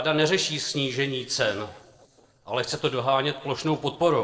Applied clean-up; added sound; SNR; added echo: neural separator model SepFormer DNS4.